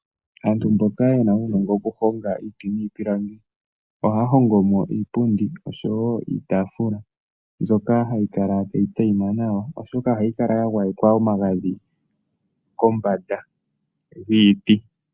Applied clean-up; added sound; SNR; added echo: none; none; none; none.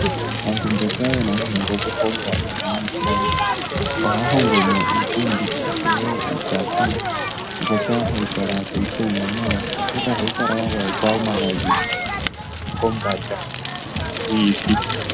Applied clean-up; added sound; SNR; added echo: none; Crackle; -1 dB; none.